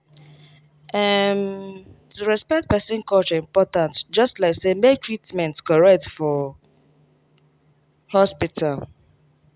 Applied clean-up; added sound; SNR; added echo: none; none; none; none.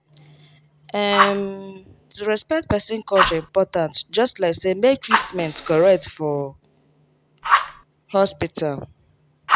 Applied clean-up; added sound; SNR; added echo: none; Fire; 4 dB; none.